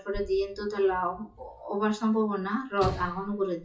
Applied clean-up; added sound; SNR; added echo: classical method WPE with log-MMSE.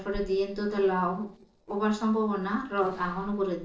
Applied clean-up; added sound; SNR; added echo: neural separator model SepFormer DNS4.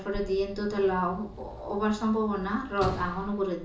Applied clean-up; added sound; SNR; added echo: none; Sliding door / Slam; 12 dB; reverberation time 0.7 s.